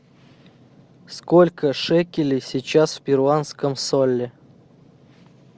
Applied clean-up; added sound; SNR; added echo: none; none; none; none.